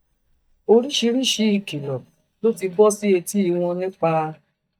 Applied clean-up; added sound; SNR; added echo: neural mask model DeepFilterNet 3.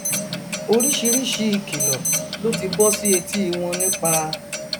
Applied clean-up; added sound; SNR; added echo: none; Clock + Alarm; 1 dB; none.